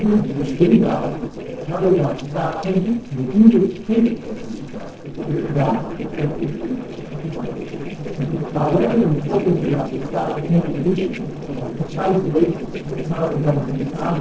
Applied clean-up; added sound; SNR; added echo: neural separator model SepFormer DNS4.